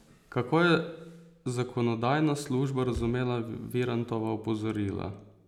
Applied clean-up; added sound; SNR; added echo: none; none; none; none.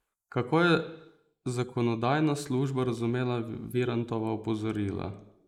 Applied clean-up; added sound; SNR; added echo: neural mask model Resemble Enhance denoiser.